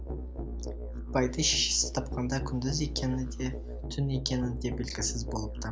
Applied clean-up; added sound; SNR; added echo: none; Musical instrument; 4 dB; none.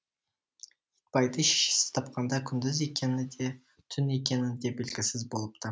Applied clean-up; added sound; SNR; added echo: none; none; none; none.